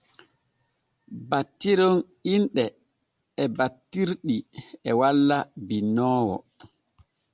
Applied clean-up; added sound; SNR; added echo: none; none; none; none.